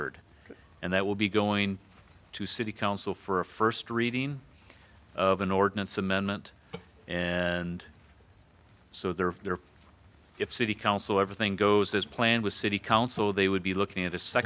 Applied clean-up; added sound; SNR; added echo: none; none; none; none.